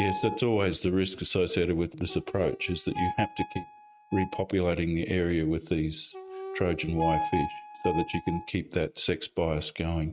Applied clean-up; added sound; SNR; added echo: neural mask model RNNoise.